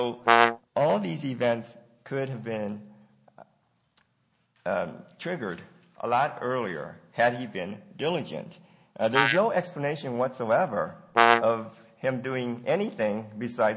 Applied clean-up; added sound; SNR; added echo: neural mask model Resemble Enhance denoiser.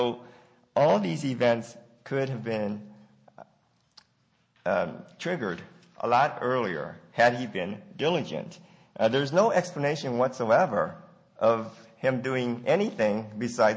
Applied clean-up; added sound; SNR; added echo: none; none; none; none.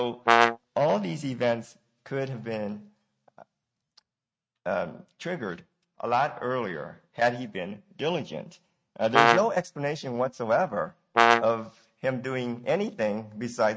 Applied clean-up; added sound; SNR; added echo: neural mask model RNNoise.